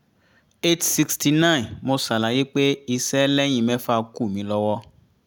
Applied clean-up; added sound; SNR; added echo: none; none; none; none.